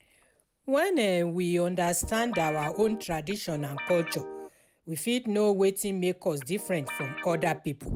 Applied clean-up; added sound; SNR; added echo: none; Guitar; 11 dB; none.